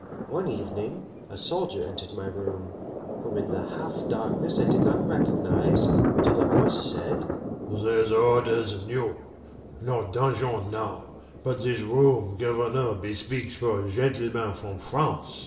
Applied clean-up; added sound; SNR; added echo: none; Thunder; 2 dB; reverberation time 0.7 s.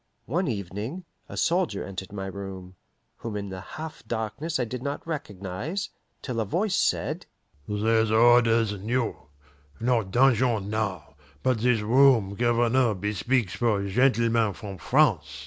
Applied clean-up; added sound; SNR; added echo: none; none; none; none.